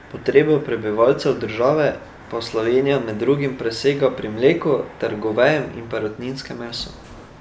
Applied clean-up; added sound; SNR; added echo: none; none; none; none.